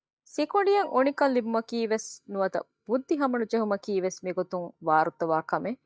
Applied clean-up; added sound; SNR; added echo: neural mask model DeepFilterNet 3.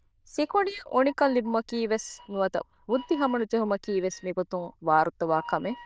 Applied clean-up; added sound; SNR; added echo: neural diffusion model UNIVERSE++.